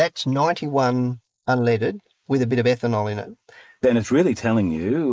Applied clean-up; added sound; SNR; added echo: neural mask model Resemble Enhance denoiser.